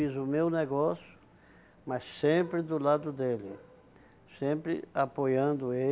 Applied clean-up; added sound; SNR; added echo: none; none; none; none.